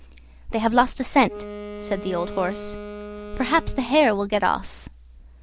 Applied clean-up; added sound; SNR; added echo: none; Wind instrument, woodwind instrument; 14 dB; none.